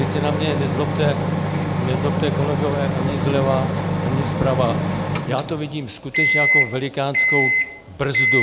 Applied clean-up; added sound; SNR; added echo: none; Microwave oven; -3 dB; none.